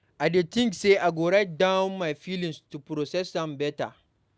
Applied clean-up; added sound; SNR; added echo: none; none; none; none.